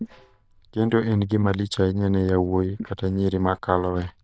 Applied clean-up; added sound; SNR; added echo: neural diffusion model UNIVERSE++.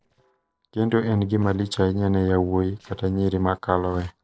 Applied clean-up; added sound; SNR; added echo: neural separator model SepFormer DNS4.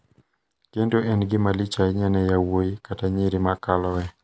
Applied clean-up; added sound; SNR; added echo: none; none; none; none.